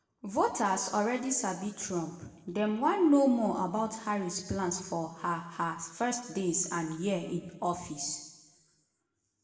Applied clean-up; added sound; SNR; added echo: none; none; none; reverberation time 1.0 s.